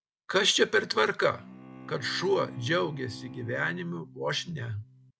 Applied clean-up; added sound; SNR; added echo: none; Bowed string instrument; 15 dB; none.